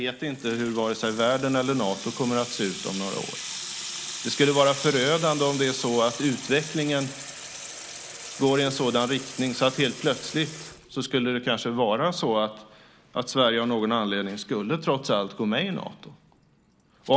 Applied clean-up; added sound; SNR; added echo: none; Sink (filling or washing) / Water tap, faucet; 13 dB; none.